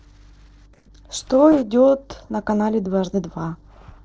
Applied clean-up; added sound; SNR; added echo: neural separator model SepFormer DNS4.